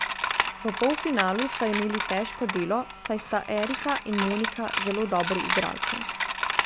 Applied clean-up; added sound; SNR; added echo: none; Coin (dropping); 0 dB; none.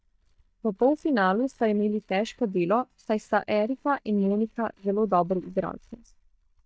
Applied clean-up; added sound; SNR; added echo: neural mask model DeepFilterNet 3.